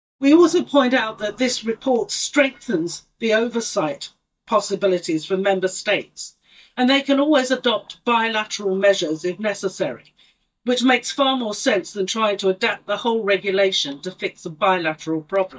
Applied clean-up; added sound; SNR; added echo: neural mask model DeepFilterNet 3.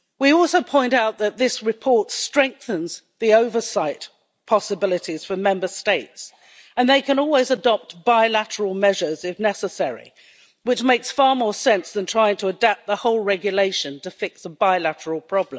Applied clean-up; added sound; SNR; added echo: none; none; none; none.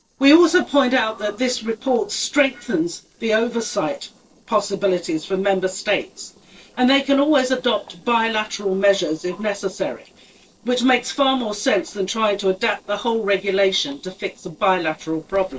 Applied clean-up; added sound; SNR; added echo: neural separator model SepFormer DNS4.